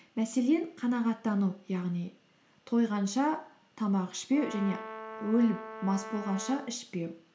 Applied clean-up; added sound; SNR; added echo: none; Brass instrument; 12 dB; none.